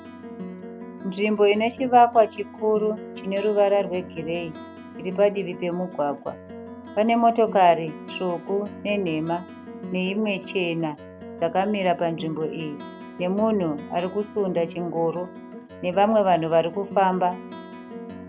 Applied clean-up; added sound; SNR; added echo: none; Plucked string instrument; 14 dB; none.